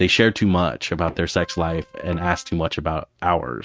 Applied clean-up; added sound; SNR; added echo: neural mask model RNNoise.